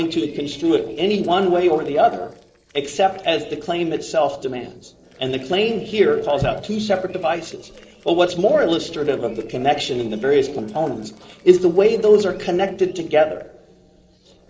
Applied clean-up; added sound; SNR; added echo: neural separator model SepFormer DNS4.